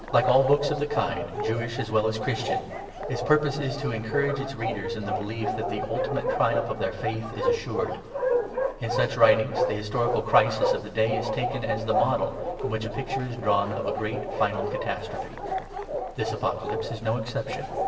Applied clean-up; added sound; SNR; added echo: none; Bark; 3 dB; reverberation time 1.0 s.